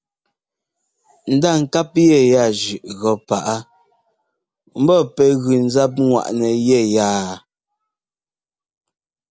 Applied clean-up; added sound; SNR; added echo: none; none; none; none.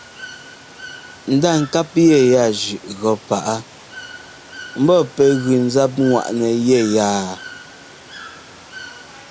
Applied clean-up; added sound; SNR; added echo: none; Water / Bird; 19 dB; none.